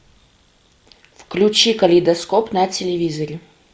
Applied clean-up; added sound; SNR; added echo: none; none; none; none.